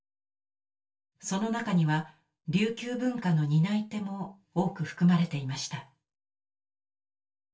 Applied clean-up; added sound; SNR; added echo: none; none; none; reverberation time 0.2 s.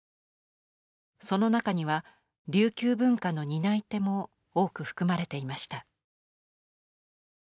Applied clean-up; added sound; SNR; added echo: none; none; none; none.